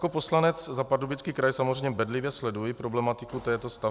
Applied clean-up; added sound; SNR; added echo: none; none; none; none.